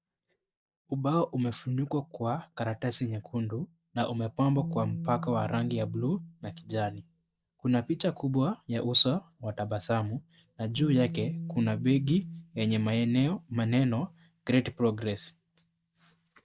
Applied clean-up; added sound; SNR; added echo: neural mask model DeepFilterNet 3.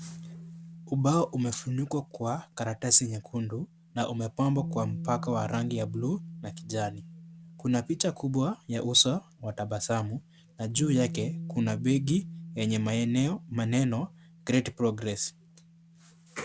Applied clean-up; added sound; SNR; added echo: none; Bass guitar; 13 dB; none.